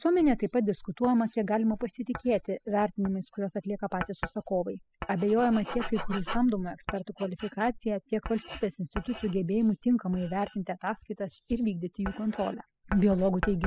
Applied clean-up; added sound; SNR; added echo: classical method spectral subtraction.